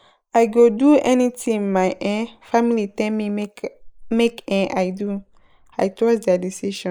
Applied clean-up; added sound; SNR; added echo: neural mask model Resemble Enhance denoiser.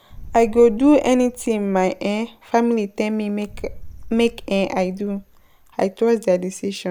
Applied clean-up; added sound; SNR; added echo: none; Boom; 18 dB; none.